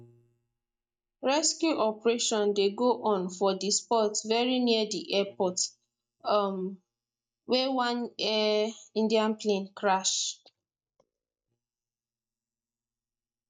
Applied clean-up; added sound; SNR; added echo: neural mask model DeepFilterNet 3.